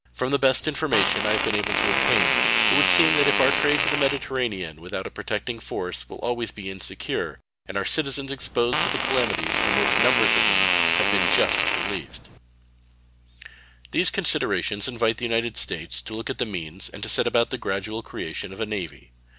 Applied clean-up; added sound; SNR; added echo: none; Fart; -4 dB; none.